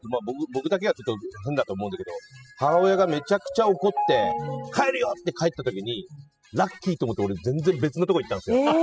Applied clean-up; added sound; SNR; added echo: classical method spectral subtraction.